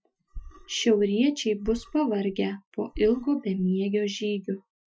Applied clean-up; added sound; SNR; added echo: classical method Wiener filter.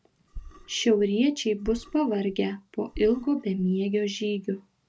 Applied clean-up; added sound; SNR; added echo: none; Burping, eructation; 18 dB; none.